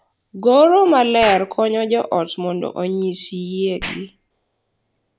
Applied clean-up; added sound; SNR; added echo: none; Explosion; 18 dB; none.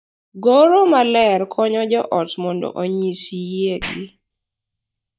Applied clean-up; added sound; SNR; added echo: neural mask model DeepFilterNet 3.